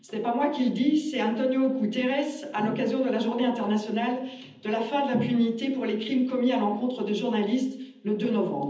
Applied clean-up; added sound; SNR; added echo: none; none; none; reverberation time 0.8 s.